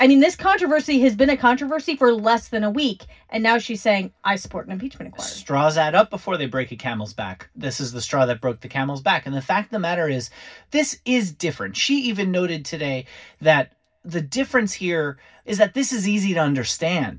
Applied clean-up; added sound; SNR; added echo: none; none; none; reverberation time 0.4 s.